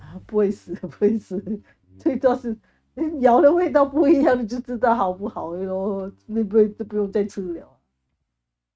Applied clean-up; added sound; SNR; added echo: neural mask model RNNoise.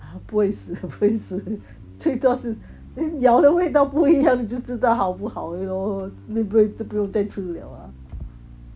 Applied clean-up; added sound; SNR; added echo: none; Bass guitar; 20 dB; none.